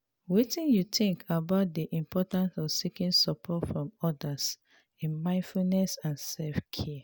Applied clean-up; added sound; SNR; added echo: none; none; none; none.